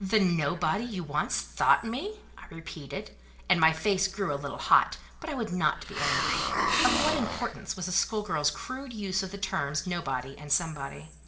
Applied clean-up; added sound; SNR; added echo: none; Hiss; 1 dB; reverberation time 0.8 s.